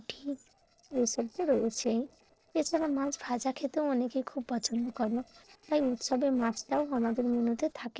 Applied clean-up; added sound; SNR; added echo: neural separator model SepFormer DNS4.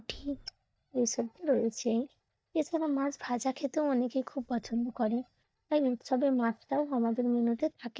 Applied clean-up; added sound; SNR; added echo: neural mask model DeepFilterNet 3.